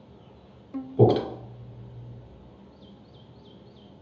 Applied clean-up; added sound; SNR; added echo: none; Bowed string instrument; 14 dB; reverberation time 0.7 s.